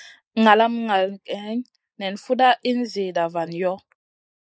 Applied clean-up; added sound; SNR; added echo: neural mask model Resemble Enhance denoiser.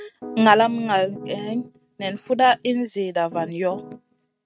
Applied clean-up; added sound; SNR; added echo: neural mask model RNNoise.